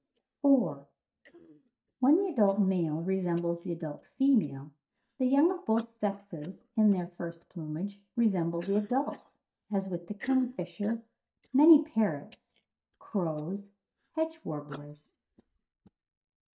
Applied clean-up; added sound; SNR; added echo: neural mask model DeepFilterNet 3.